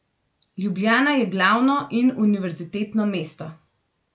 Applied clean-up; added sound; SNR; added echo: none; none; none; none.